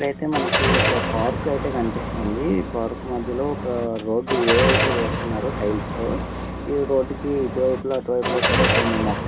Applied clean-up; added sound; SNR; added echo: none; Car; 0 dB; reverberation time 0.3 s.